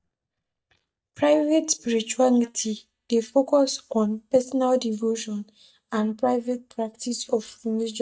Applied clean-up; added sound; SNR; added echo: neural mask model DeepFilterNet 3.